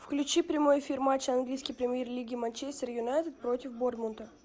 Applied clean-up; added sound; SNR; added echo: none; none; none; none.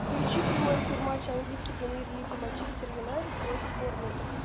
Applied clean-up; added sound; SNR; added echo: none; Train; -3 dB; none.